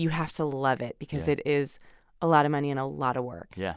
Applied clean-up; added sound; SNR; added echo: none; none; none; none.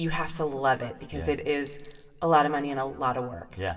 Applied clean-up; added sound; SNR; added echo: none; Coin (dropping); 15 dB; reverberation time 1.1 s.